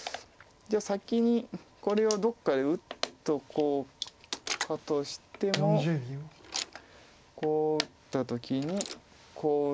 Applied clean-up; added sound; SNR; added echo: none; none; none; none.